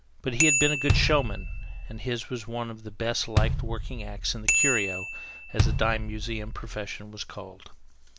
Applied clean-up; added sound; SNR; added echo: none; Bass drum + Bicycle bell; -2 dB; none.